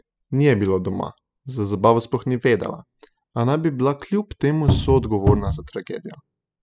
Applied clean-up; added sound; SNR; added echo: classical method spectral subtraction.